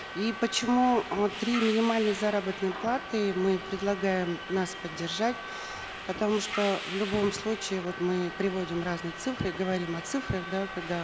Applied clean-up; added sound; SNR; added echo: none; Subway, metro, underground; 9 dB; none.